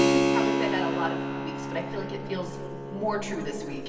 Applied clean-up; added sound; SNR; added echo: none; Keyboard (musical); -4 dB; reverberation time 2.5 s.